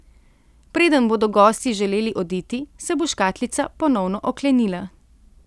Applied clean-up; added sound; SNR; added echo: none; none; none; none.